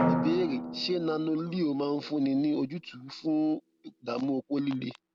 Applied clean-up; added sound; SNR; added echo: none; Drum; 6 dB; none.